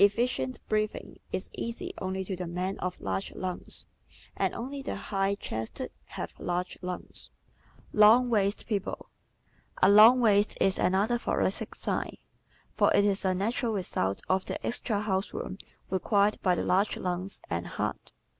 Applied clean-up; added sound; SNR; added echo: none; none; none; none.